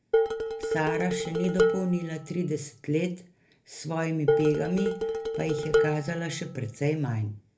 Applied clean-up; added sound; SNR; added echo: none; Dishes, pots, and pans; -1 dB; reverberation time 0.3 s.